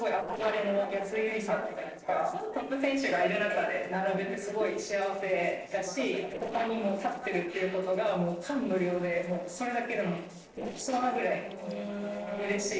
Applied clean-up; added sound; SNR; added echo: neural separator model SepFormer DNS4.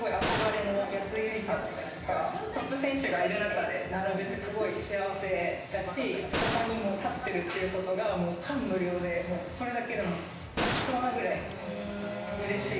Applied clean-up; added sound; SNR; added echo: none; Gunshot, gunfire; 5 dB; reverberation time 0.9 s.